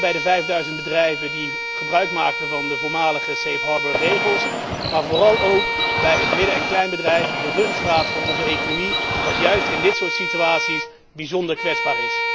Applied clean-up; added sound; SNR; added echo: none; Bowed string instrument + Bird; 1 dB; none.